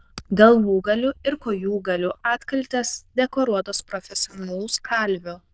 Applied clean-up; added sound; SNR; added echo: neural diffusion model UNIVERSE++.